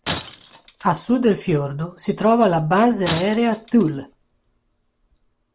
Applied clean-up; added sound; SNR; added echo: none; Shatter; 15 dB; none.